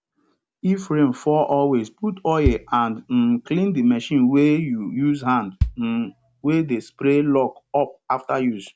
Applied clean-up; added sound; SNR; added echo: none; Bass drum; 10 dB; none.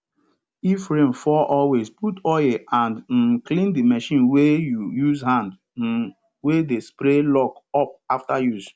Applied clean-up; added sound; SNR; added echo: none; none; none; none.